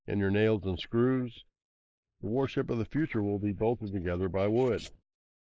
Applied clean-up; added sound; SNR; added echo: neural mask model Resemble Enhance denoiser.